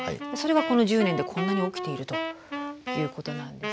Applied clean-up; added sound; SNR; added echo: none; Wind instrument, woodwind instrument; 6 dB; none.